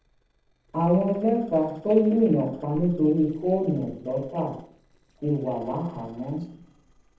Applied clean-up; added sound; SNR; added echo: neural separator model SepFormer DNS4.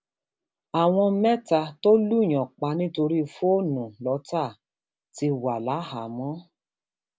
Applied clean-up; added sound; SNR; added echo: none; none; none; none.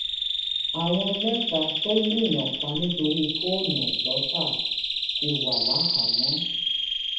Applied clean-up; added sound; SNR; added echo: none; Bird vocalization, bird call, bird song; -2 dB; reverberation time 0.8 s.